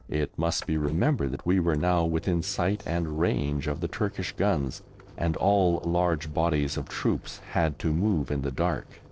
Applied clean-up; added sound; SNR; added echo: neural separator model SepFormer DNS4.